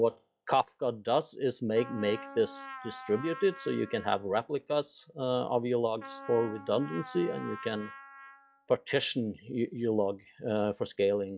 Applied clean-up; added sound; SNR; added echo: classical method log-MMSE.